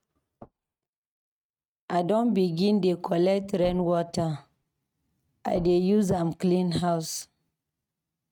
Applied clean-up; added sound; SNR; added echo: neural mask model RNNoise.